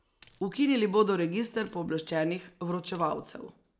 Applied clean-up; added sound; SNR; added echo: none; Coin (dropping); 20 dB; none.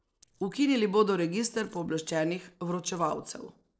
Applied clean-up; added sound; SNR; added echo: neural separator model SepFormer DNS4.